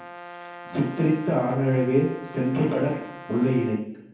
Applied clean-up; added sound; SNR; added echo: none; Brass instrument; 16 dB; reverberation time 0.9 s.